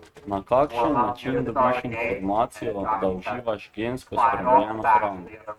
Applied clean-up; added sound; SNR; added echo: neural mask model RNNoise.